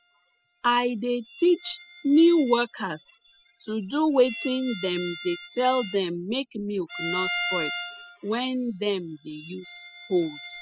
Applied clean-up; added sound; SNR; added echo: classical method spectral subtraction.